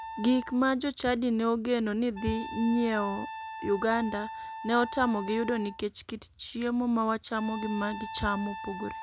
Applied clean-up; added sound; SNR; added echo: none; Wind instrument, woodwind instrument; 12 dB; none.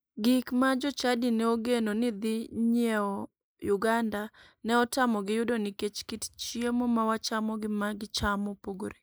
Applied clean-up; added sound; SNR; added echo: neural mask model Resemble Enhance denoiser.